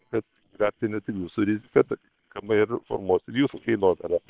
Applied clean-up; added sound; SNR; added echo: neural separator model SepFormer WHAM!.